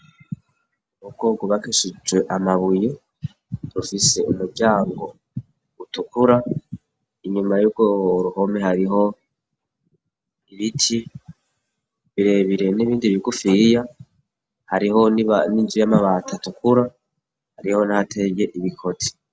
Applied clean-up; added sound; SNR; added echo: none; none; none; none.